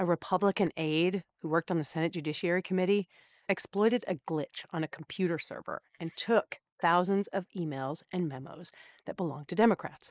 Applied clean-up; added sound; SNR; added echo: neural mask model Resemble Enhance denoiser.